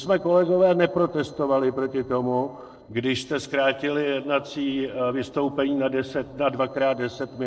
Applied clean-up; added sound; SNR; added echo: neural separator model SepFormer DNS4.